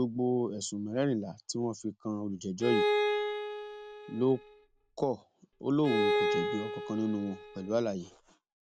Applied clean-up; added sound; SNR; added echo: none; Bowed string instrument; 0 dB; none.